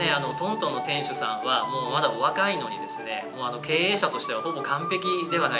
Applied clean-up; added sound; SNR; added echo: none; none; none; none.